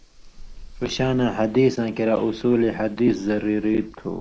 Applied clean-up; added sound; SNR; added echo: neural mask model Resemble Enhance denoiser.